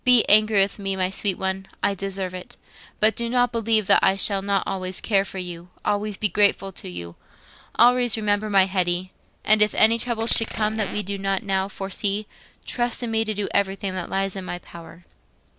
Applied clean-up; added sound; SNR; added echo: neural separator model SepFormer DNS4.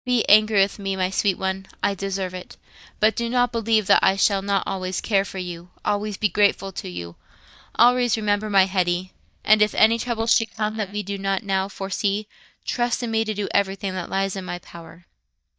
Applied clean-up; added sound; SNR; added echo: neural mask model DeepFilterNet 3.